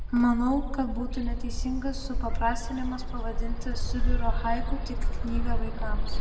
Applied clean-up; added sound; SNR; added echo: none; Bird; -4 dB; reverberation time 1.1 s.